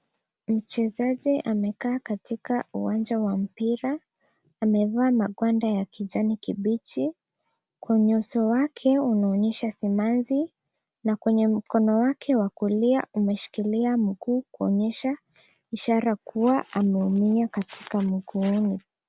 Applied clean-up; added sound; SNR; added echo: none; none; none; none.